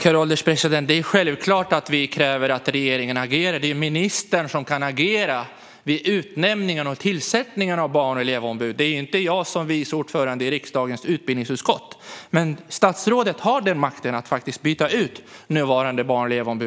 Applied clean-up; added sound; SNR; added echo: none; none; none; none.